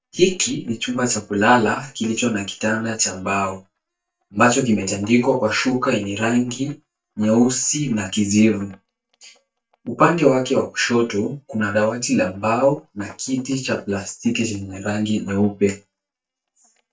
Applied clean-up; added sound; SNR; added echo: neural mask model DeepFilterNet 3.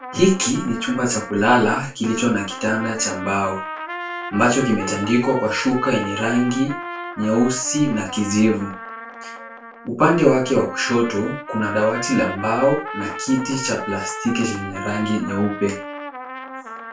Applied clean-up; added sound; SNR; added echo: none; Trumpet; 11 dB; reverberation time 0.2 s.